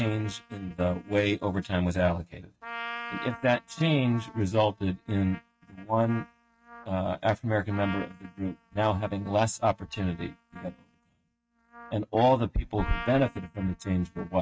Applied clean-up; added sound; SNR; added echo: neural mask model RNNoise.